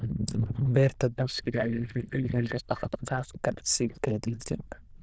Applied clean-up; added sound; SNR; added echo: neural diffusion model UNIVERSE++.